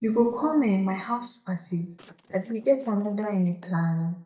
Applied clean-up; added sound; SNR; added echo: neural mask model DeepFilterNet 3.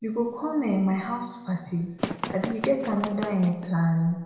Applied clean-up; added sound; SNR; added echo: none; Run; 7 dB; reverberation time 1.0 s.